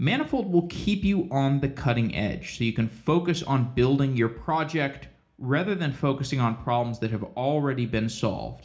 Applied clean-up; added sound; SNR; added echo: none; none; none; reverberation time 0.4 s.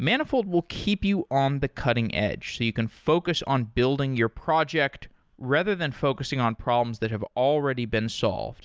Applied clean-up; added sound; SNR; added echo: none; none; none; none.